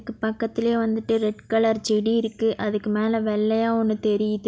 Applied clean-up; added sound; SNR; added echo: none; none; none; none.